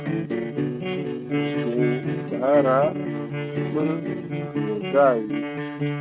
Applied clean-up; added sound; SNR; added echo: neural mask model RNNoise.